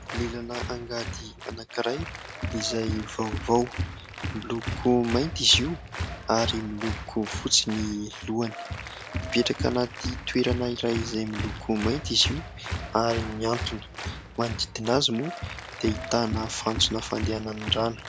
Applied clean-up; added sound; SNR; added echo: none; Applause; 6 dB; none.